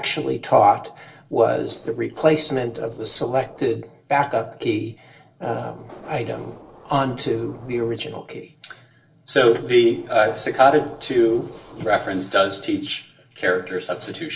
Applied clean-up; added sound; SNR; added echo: neural separator model SepFormer DNS4.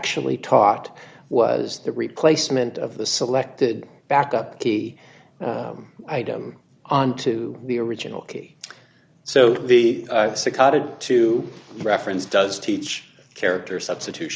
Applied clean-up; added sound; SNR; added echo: none; none; none; none.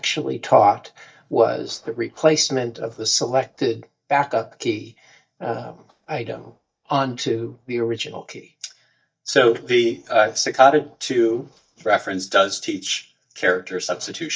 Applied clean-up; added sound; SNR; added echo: neural mask model DeepFilterNet 3.